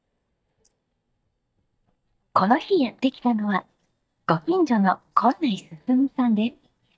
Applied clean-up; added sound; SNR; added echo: neural mask model DeepFilterNet 3.